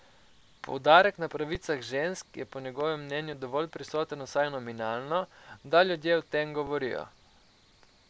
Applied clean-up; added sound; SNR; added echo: none; none; none; none.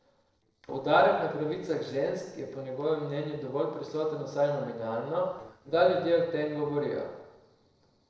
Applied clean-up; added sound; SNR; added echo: neural separator model SepFormer DNS4.